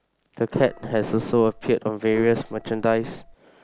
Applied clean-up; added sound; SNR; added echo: none; Gong; 16 dB; none.